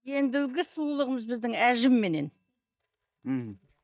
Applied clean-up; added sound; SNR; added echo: neural mask model DeepFilterNet 3.